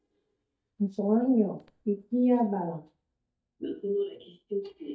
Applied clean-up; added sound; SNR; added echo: neural mask model DeepFilterNet 3.